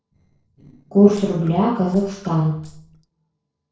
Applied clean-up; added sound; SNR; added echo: neural separator model SepFormer DNS4.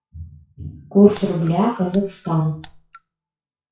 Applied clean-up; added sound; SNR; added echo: classical method WPE with log-MMSE.